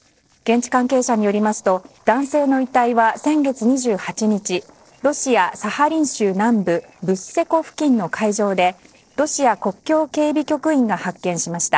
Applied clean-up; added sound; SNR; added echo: neural separator model SepFormer DNS4.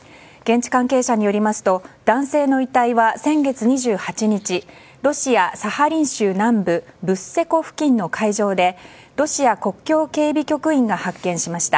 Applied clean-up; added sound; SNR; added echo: none; none; none; none.